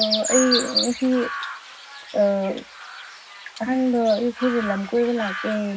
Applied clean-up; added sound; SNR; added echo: none; Chirp, tweet; 6 dB; reverberation time 0.4 s.